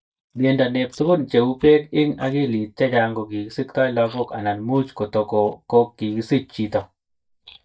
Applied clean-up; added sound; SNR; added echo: neural mask model DeepFilterNet 3.